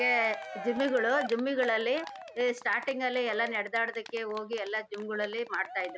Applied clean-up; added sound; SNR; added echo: none; Cheering; 13 dB; none.